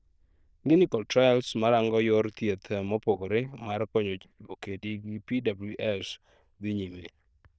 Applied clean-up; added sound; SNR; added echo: neural diffusion model UNIVERSE++.